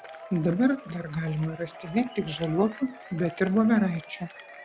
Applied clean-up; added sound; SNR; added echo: none; Applause / Crowd / Cheering; 18 dB; none.